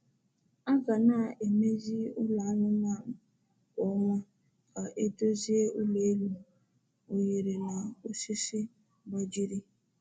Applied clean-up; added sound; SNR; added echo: none; none; none; none.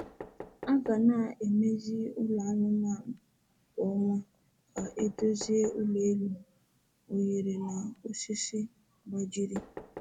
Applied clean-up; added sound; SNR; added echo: none; Knock; 19 dB; none.